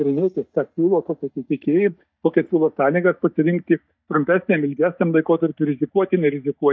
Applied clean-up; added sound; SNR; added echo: neural mask model DeepFilterNet 3.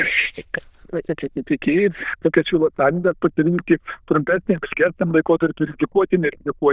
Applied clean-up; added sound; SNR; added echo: neural diffusion model UNIVERSE++.